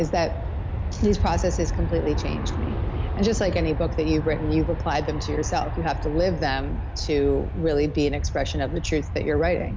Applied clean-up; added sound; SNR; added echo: none; Aircraft; 2 dB; none.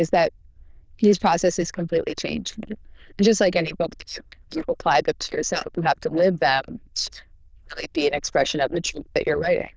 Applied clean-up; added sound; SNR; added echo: neural diffusion model UNIVERSE++.